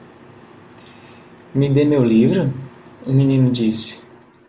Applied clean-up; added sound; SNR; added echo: none; none; none; none.